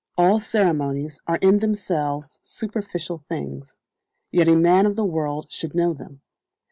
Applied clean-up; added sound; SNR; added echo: none; none; none; none.